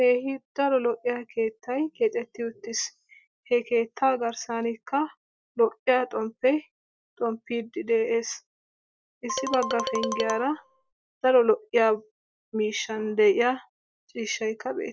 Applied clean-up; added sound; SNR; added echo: none; Marimba, xylophone; 5 dB; none.